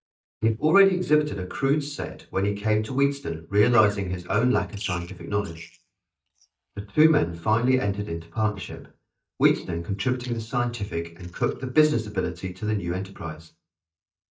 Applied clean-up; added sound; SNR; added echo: neural mask model DeepFilterNet 3.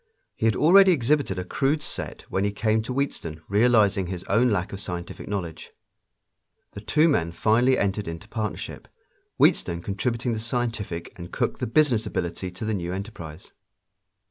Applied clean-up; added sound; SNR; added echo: none; none; none; none.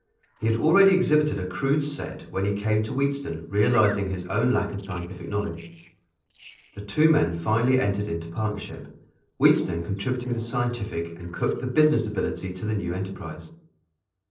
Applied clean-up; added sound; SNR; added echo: neural separator model SepFormer DNS4.